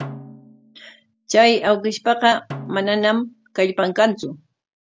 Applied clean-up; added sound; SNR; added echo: none; Snare drum; 19 dB; none.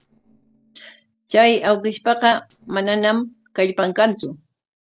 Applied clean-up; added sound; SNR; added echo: neural separator model SepFormer DNS4.